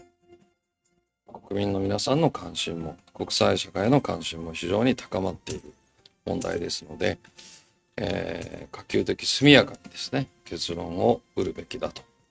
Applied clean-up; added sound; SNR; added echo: neural mask model RNNoise.